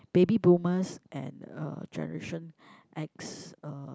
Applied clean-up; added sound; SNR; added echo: none; none; none; none.